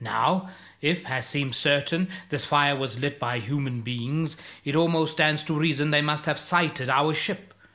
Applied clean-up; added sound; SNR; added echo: none; none; none; none.